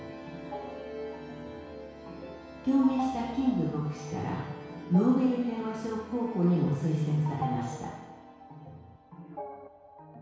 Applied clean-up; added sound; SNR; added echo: none; Organ; 13 dB; reverberation time 1.1 s.